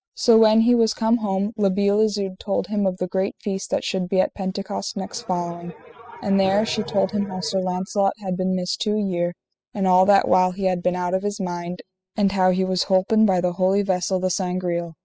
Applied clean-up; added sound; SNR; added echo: classical method spectral subtraction.